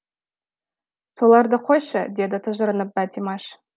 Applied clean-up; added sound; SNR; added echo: none; none; none; none.